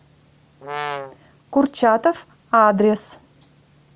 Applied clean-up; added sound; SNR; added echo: none; Brass instrument; 9 dB; none.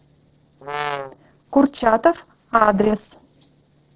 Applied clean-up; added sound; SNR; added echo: neural separator model SepFormer DNS4.